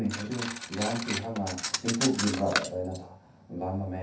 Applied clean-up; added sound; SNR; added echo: none; Cutlery, silverware; 4 dB; reverberation time 0.6 s.